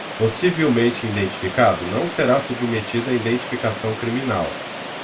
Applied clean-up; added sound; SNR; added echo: none; Water; 9 dB; reverberation time 0.2 s.